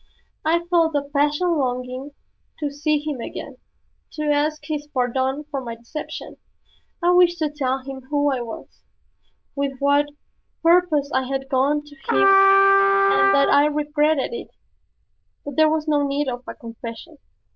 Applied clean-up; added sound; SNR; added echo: neural diffusion model UNIVERSE++.